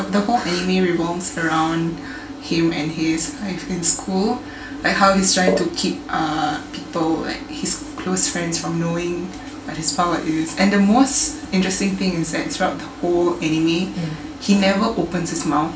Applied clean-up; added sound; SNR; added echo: none; none; none; reverberation time 0.3 s.